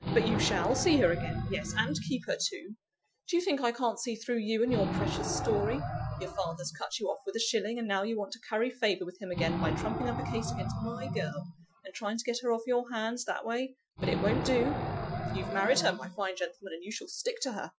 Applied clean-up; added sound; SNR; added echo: classical method Wiener filter.